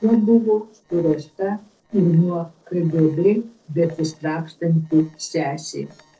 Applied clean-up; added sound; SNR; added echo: neural separator model SepFormer DNS4.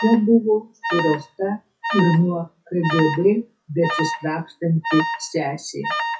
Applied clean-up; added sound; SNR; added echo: classical method WPE with log-MMSE.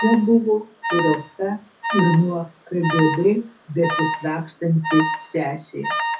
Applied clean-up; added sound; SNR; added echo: none; Alarm; 6 dB; reverberation time 0.3 s.